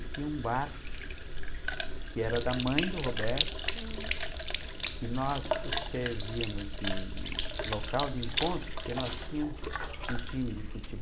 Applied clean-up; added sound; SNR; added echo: none; Sink (filling or washing); -4 dB; none.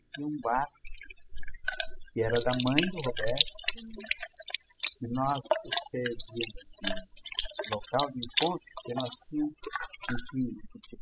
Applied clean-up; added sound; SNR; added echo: classical method spectral subtraction.